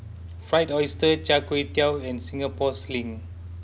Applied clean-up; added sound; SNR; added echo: none; Idling / Engine starting / Accelerating, revving, vroom / Car; 12 dB; none.